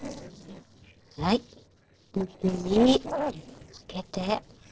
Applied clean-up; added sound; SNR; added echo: neural separator model SepFormer DNS4.